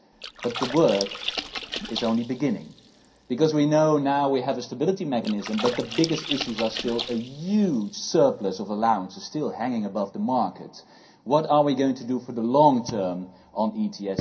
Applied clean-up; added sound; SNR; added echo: none; Splash, splatter; 11 dB; reverberation time 0.3 s.